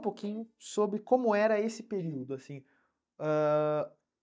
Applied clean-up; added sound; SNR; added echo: neural mask model DeepFilterNet 3.